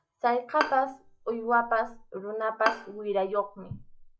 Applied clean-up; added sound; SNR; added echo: classical method log-MMSE.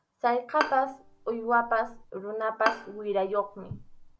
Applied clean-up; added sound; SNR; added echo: none; Bowed string instrument; 8 dB; none.